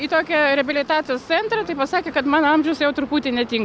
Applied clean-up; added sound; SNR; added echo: none; none; none; none.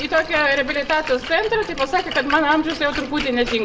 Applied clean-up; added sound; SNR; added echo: none; Splash, splatter; 12 dB; reverberation time 0.4 s.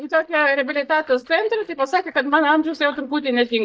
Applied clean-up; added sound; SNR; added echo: neural mask model DeepFilterNet 3.